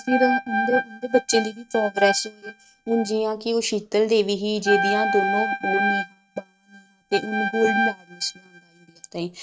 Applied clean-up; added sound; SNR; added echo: neural mask model RNNoise.